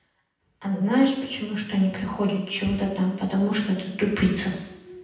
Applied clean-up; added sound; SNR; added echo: none; none; none; reverberation time 0.9 s.